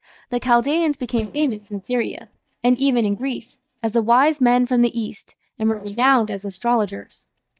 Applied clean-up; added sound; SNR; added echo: neural mask model DeepFilterNet 3.